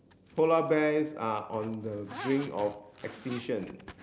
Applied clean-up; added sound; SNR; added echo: none; Zipper (clothing); 17 dB; none.